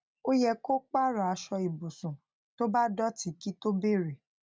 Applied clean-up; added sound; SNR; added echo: none; none; none; none.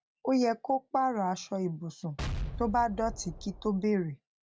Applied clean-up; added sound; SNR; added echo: none; Explosion; 8 dB; none.